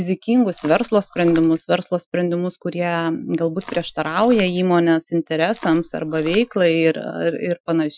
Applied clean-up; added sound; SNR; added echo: classical method Wiener filter.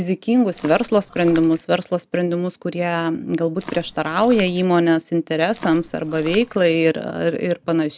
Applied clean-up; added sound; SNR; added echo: none; Walk, footsteps; 18 dB; none.